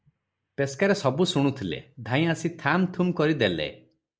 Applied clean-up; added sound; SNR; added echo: neural mask model Resemble Enhance denoiser.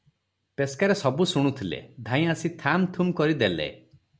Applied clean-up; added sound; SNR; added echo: none; none; none; none.